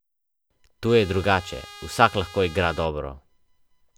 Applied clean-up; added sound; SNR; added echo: none; Trumpet; 19 dB; none.